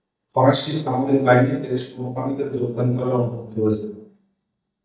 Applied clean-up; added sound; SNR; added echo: neural mask model DeepFilterNet 3.